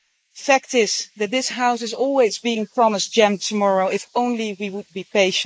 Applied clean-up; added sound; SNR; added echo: neural mask model Resemble Enhance denoiser.